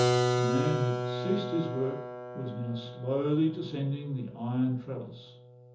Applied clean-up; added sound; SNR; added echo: none; Keyboard (musical); 1 dB; reverberation time 0.6 s.